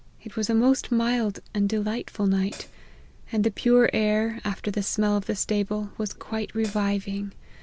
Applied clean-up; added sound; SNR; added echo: none; Hi-hat; 19 dB; none.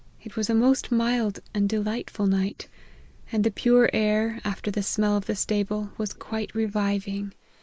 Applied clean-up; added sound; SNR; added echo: neural mask model Resemble Enhance denoiser.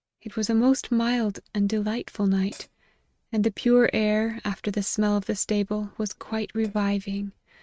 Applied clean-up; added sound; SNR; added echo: neural mask model RNNoise.